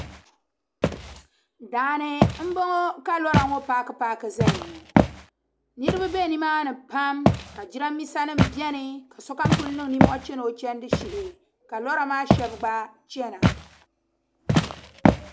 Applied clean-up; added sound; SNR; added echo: none; Walk, footsteps; -2 dB; none.